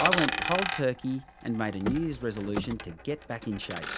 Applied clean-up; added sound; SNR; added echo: none; Motor vehicle (road) + Coin (dropping); 1 dB; none.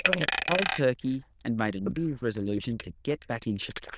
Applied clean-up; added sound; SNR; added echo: neural diffusion model UNIVERSE++.